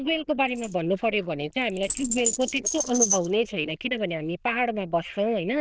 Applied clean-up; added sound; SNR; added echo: neural diffusion model UNIVERSE++.